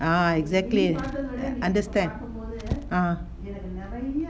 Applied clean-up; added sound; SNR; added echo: none; none; none; none.